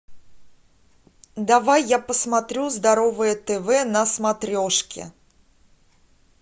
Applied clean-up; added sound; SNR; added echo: none; none; none; none.